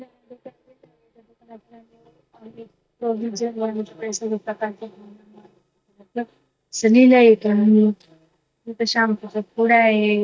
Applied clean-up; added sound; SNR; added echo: neural mask model DeepFilterNet 3.